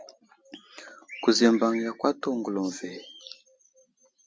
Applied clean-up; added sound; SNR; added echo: none; none; none; none.